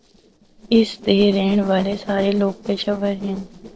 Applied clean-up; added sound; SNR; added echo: neural separator model SepFormer DNS4.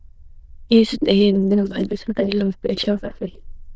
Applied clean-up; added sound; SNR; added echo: neural diffusion model UNIVERSE++.